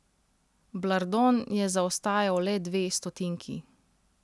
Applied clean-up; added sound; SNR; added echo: none; none; none; none.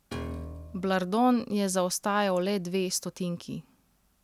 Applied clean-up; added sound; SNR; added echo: none; Piano; 11 dB; none.